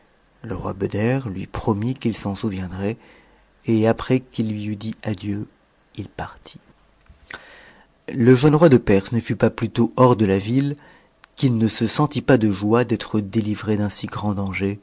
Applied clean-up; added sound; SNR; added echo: none; none; none; none.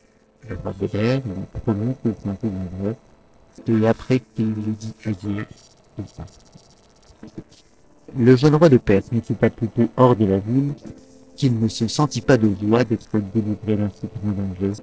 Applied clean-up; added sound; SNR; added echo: neural separator model SepFormer DNS4.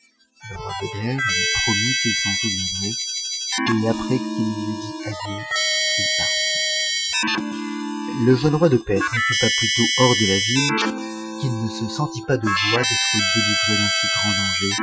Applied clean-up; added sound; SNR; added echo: classical method Wiener filter.